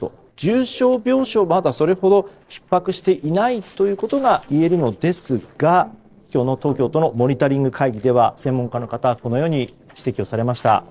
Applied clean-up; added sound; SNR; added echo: neural separator model SepFormer DNS4.